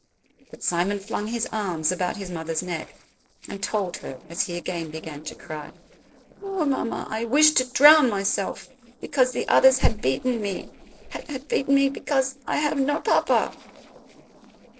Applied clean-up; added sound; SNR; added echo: neural separator model SepFormer DNS4.